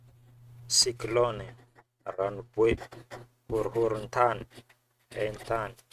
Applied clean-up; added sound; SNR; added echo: neural mask model RNNoise.